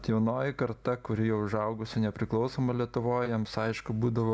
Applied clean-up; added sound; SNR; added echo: none; none; none; none.